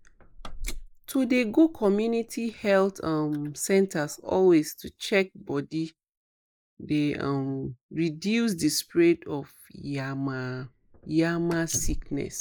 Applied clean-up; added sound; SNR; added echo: neural mask model Resemble Enhance denoiser.